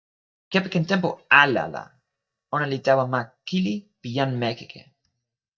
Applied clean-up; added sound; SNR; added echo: neural mask model DeepFilterNet 3.